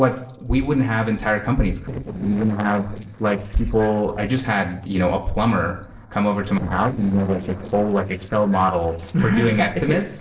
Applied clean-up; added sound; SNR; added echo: neural separator model SepFormer DNS4.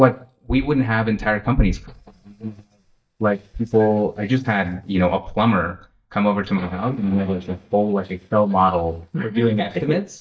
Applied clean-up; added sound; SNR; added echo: neural mask model DeepFilterNet 3.